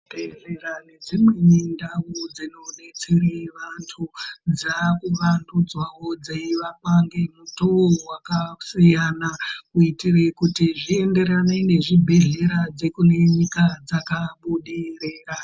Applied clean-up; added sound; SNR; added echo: none; none; none; none.